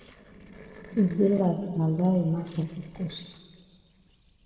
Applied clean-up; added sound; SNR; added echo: neural separator model SepFormer DNS4.